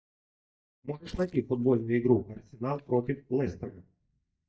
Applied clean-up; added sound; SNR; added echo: neural mask model DeepFilterNet 3.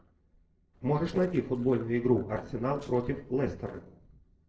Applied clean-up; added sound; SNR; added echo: neural separator model SepFormer DNS4.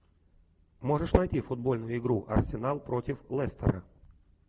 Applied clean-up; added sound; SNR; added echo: none; none; none; none.